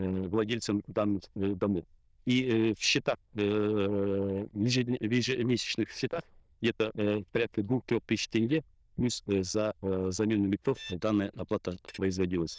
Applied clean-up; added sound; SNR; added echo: neural diffusion model UNIVERSE++.